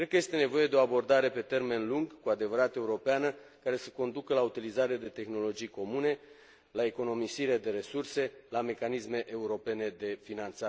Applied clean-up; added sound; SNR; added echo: none; none; none; none.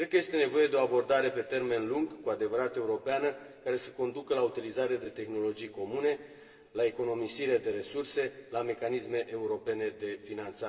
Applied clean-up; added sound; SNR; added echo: none; none; none; reverberation time 2.0 s.